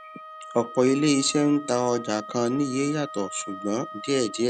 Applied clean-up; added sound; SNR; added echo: none; Wind instrument, woodwind instrument; 14 dB; none.